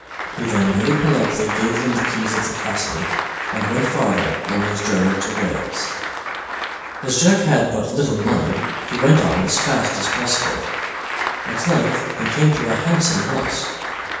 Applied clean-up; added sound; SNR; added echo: none; Applause; 5 dB; reverberation time 1.2 s.